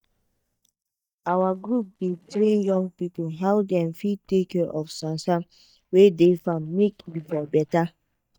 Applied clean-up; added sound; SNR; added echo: neural mask model DeepFilterNet 3.